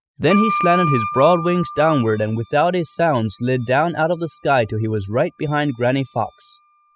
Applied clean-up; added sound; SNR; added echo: classical method spectral subtraction.